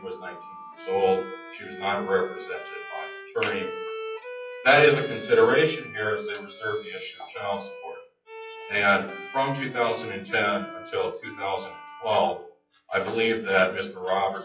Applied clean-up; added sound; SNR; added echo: classical method WPE with log-MMSE.